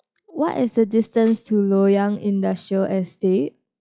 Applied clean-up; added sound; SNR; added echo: classical method log-MMSE.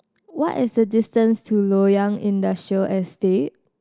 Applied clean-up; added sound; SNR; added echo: none; none; none; none.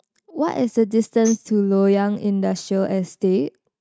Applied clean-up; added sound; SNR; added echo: neural mask model RNNoise.